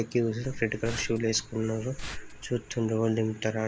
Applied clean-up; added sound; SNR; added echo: none; Liquid; 11 dB; none.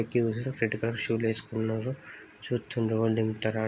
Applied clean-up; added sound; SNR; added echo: none; none; none; none.